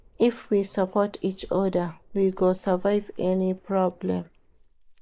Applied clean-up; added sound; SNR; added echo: neural mask model Resemble Enhance denoiser.